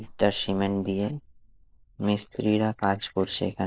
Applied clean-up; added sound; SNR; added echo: neural mask model Resemble Enhance denoiser.